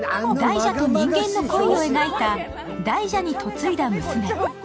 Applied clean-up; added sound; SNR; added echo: none; none; none; none.